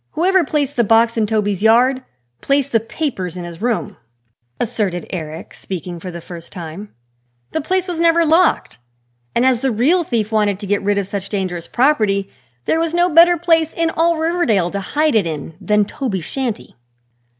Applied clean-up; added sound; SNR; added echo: none; none; none; none.